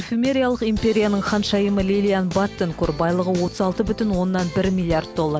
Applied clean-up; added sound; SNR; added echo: none; none; none; none.